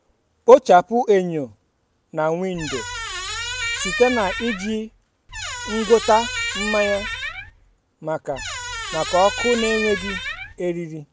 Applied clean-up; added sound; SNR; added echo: none; Squeak; 7 dB; none.